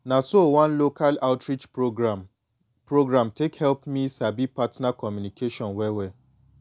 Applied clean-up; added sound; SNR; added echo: none; none; none; none.